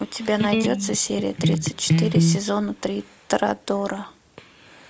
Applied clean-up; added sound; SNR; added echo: none; Electric guitar; -4 dB; none.